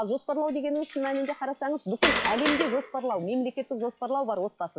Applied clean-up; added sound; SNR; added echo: classical method log-MMSE.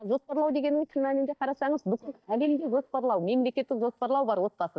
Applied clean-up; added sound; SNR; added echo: neural mask model DeepFilterNet 3.